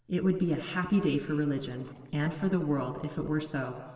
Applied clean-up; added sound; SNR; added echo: neural separator model SepFormer DNS4.